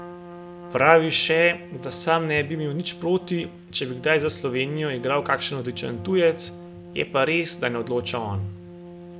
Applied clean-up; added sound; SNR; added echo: none; Trumpet; 16 dB; none.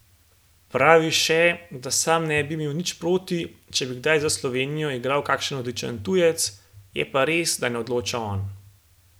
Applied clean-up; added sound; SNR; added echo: none; none; none; none.